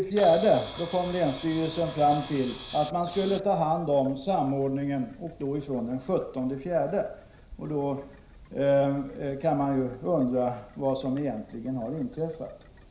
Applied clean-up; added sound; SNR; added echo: none; Camera; 19 dB; reverberation time 0.5 s.